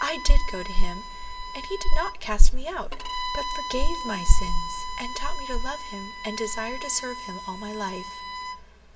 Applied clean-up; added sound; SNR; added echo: none; Bowed string instrument; 14 dB; reverberation time 1.9 s.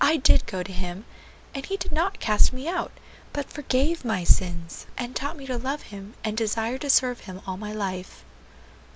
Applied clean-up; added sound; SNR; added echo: none; none; none; none.